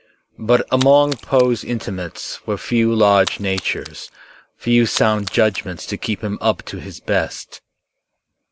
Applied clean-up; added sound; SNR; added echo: none; Splash, splatter; 14 dB; none.